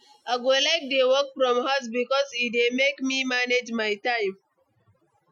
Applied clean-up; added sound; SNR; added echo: classical method Wiener filter.